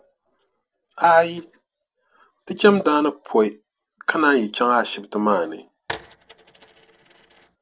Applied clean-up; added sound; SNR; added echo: neural separator model SepFormer DNS4.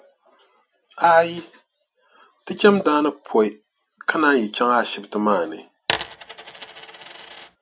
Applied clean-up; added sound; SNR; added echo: none; Coin (dropping); 9 dB; none.